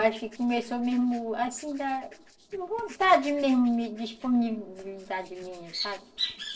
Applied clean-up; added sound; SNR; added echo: neural separator model SepFormer DNS4.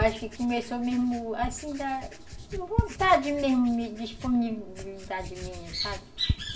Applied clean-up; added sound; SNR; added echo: none; Writing; 7 dB; reverberation time 0.4 s.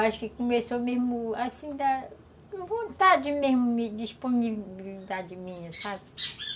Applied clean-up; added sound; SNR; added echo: none; none; none; none.